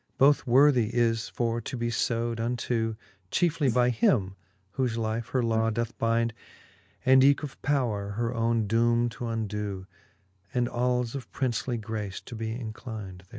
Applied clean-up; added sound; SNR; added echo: neural mask model Resemble Enhance denoiser.